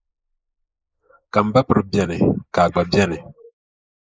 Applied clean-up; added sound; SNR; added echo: neural mask model Resemble Enhance denoiser.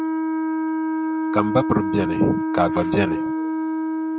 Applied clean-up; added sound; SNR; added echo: none; Wind instrument, woodwind instrument; -2 dB; none.